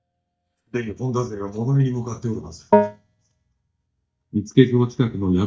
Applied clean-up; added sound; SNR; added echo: neural mask model DeepFilterNet 3.